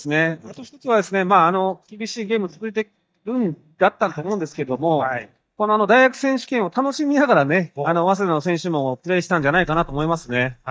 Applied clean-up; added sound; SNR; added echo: neural mask model DeepFilterNet 3.